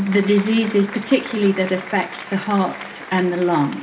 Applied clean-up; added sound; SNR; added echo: none; Applause; 15 dB; reverberation time 0.9 s.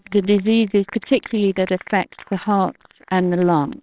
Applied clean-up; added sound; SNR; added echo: neural separator model SepFormer WHAMR!.